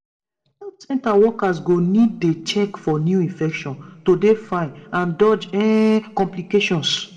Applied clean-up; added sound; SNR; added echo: none; none; none; reverberation time 0.9 s.